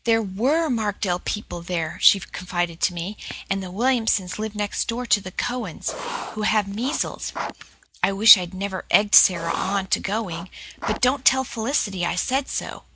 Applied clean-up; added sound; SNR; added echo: none; Writing; 9 dB; none.